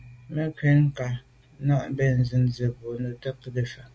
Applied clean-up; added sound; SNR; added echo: none; none; none; none.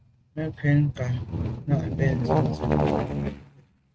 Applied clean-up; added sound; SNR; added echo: neural mask model RNNoise.